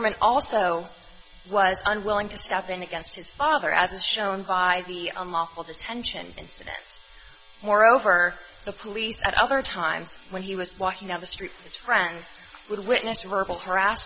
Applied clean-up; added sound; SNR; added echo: none; none; none; none.